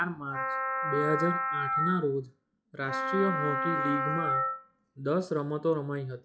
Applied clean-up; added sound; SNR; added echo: classical method log-MMSE.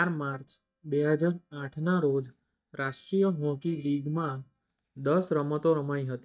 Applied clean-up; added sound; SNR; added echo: neural mask model DeepFilterNet 3.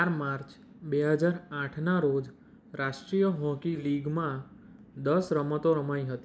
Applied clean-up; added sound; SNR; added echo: none; none; none; none.